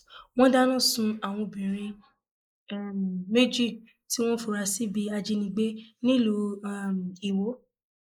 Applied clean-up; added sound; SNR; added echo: neural mask model Resemble Enhance denoiser.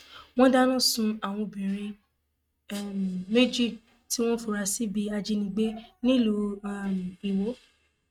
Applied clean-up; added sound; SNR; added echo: neural mask model RNNoise.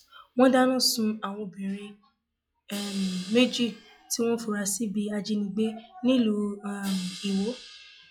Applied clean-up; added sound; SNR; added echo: classical method log-MMSE.